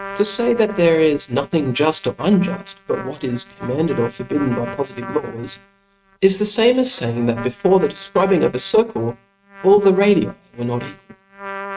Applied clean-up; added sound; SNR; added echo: neural mask model RNNoise.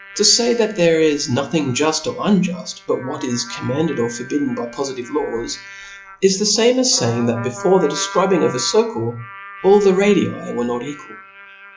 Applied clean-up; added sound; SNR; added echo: classical method log-MMSE.